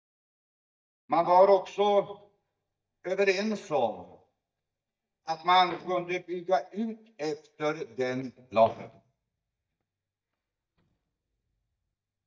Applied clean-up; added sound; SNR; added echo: neural mask model DeepFilterNet 3.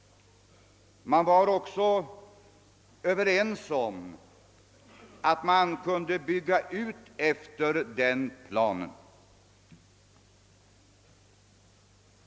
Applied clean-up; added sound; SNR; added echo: none; none; none; none.